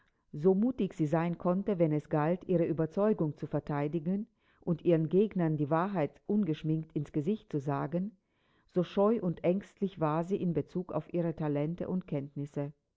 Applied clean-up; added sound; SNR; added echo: none; none; none; none.